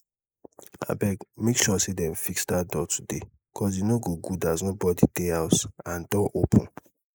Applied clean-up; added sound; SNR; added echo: neural mask model Resemble Enhance denoiser.